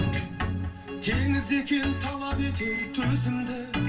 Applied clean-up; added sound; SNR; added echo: none; Microwave oven; 10 dB; reverberation time 0.2 s.